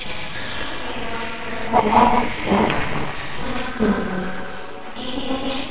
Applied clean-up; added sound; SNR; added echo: neural separator model SepFormer WHAMR!.